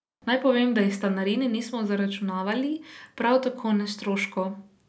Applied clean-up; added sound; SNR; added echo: none; none; none; none.